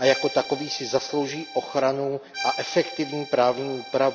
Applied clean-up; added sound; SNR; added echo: none; Accordion; 11 dB; none.